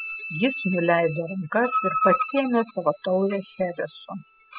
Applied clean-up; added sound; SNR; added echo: classical method spectral subtraction.